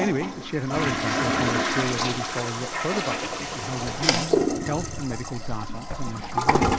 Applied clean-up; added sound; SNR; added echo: none; Toilet flush; -5 dB; none.